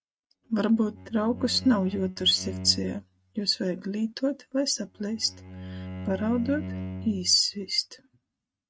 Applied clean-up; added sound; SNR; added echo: neural mask model RNNoise.